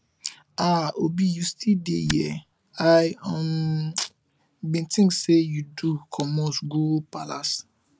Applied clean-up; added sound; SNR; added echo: none; Tick; 10 dB; none.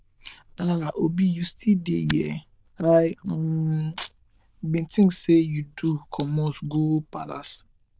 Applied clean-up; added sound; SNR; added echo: neural diffusion model UNIVERSE++.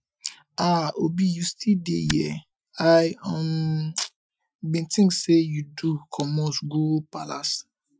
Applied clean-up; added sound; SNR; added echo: classical method Wiener filter.